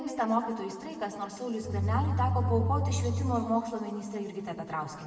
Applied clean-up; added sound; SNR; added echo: none; Bowed string instrument; -3 dB; reverberation time 2.1 s.